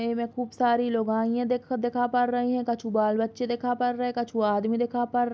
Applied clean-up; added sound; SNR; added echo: none; none; none; none.